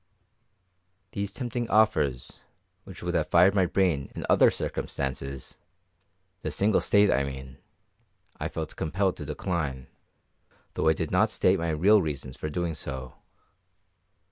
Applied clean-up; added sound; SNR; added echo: none; none; none; none.